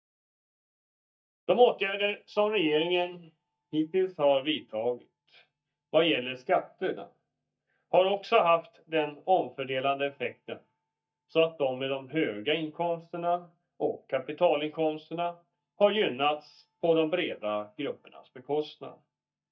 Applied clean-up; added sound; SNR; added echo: neural mask model DeepFilterNet 3.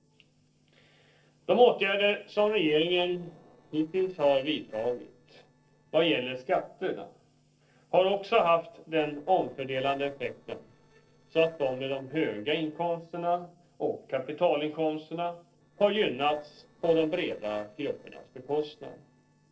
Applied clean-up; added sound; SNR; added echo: neural separator model SepFormer DNS4.